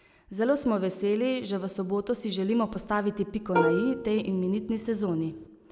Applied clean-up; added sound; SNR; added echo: none; Plucked string instrument; 4 dB; none.